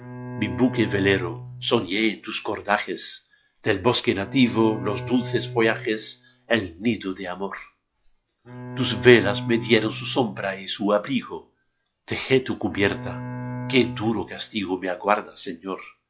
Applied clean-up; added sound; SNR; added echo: classical method log-MMSE.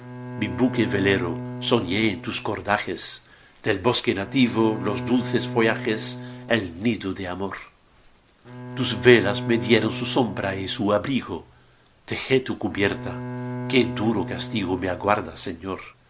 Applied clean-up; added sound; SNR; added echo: none; Bowed string instrument; 10 dB; none.